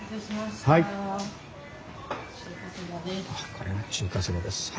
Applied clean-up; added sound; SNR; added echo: none; none; none; none.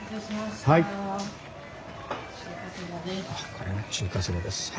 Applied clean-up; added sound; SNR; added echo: none; Applause / Crowd / Cheering; 16 dB; none.